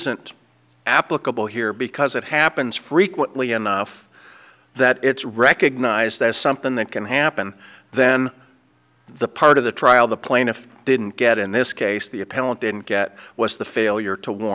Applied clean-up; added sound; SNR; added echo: none; none; none; none.